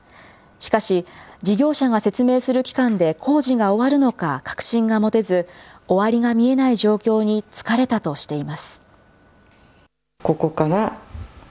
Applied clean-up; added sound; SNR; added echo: none; none; none; none.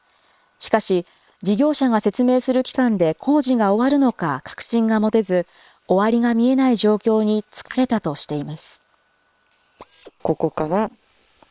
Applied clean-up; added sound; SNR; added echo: neural separator model SepFormer WHAM!.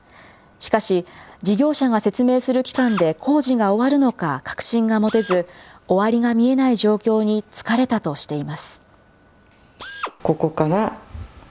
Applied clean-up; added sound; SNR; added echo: none; Drill; 14 dB; none.